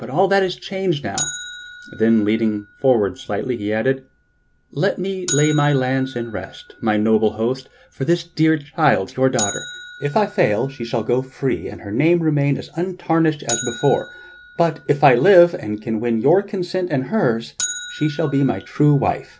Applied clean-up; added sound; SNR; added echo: none; Bell; 15 dB; none.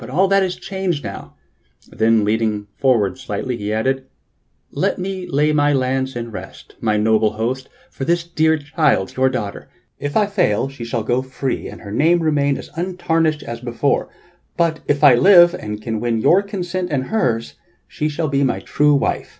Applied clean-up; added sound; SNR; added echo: none; none; none; none.